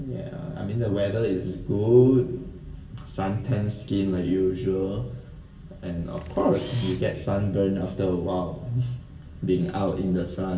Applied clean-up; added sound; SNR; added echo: none; Camera; 17 dB; reverberation time 0.7 s.